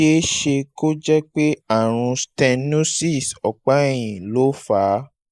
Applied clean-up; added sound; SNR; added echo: neural mask model Resemble Enhance denoiser.